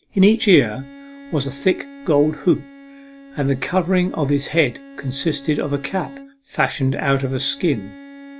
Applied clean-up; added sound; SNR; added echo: none; Bowed string instrument; 19 dB; none.